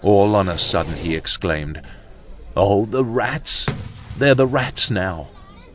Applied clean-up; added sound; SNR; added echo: none; Fireworks; 15 dB; none.